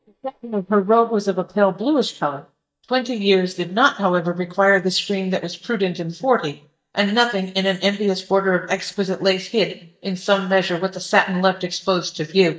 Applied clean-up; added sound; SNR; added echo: neural mask model DeepFilterNet 3.